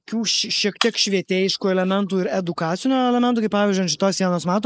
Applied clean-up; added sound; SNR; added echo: neural mask model Resemble Enhance denoiser.